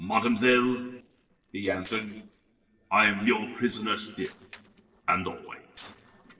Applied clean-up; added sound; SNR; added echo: neural separator model SepFormer DNS4.